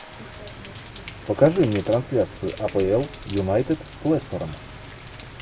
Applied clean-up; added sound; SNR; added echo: none; Rain; 18 dB; none.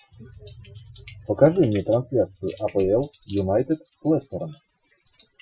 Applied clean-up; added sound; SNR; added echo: classical method Wiener filter.